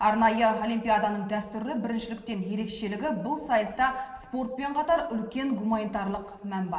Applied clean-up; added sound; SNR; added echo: none; none; none; reverberation time 0.9 s.